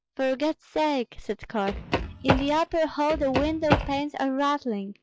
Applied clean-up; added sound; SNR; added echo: classical method log-MMSE.